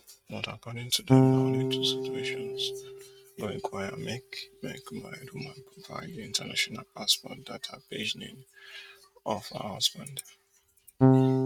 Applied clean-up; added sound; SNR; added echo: neural mask model RNNoise.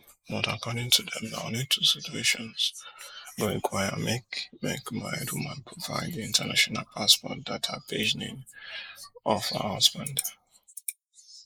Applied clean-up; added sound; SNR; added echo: neural mask model Resemble Enhance denoiser.